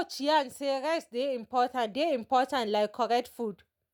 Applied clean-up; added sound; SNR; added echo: none; none; none; none.